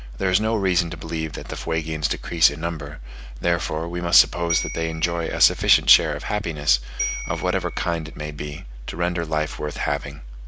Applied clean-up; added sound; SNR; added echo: none; Bell; 10 dB; none.